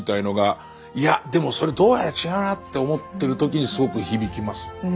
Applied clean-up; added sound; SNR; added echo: none; none; none; none.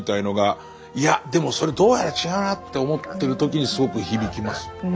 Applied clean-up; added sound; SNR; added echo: none; Livestock, farm animals, working animals + Doorbell; 18 dB; none.